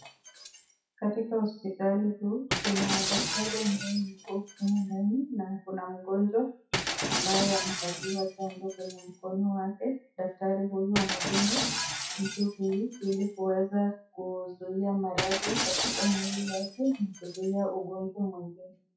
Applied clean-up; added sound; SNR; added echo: classical method WPE with log-MMSE.